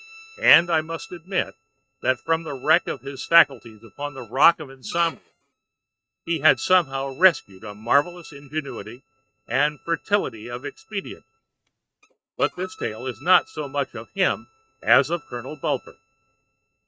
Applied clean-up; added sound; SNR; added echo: neural mask model RNNoise.